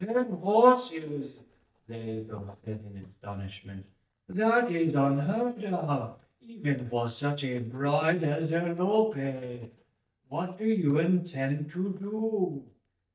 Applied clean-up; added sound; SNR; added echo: neural mask model DeepFilterNet 3.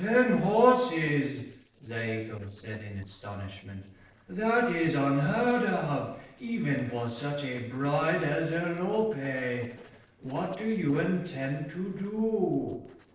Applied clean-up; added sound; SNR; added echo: neural separator model SepFormer DNS4.